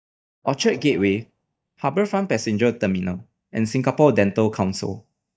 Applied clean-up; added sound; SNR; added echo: neural mask model DeepFilterNet 3.